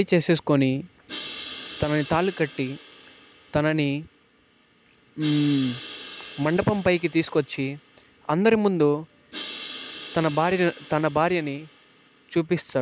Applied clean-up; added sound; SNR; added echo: none; Crash cymbal; 14 dB; none.